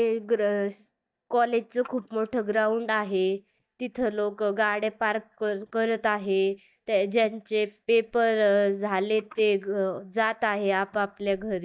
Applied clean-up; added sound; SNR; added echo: neural mask model DeepFilterNet 3.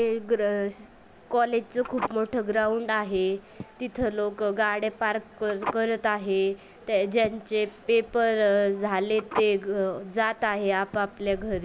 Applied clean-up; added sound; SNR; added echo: none; Telephone; 14 dB; none.